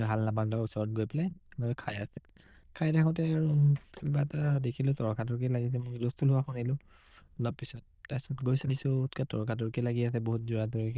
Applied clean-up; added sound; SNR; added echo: neural diffusion model UNIVERSE++.